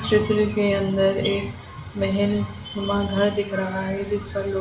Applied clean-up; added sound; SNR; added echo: none; Cricket; 15 dB; reverberation time 0.5 s.